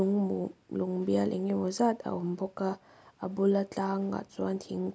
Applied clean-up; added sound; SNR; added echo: none; none; none; none.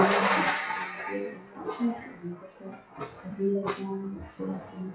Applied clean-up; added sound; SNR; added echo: classical method WPE with log-MMSE.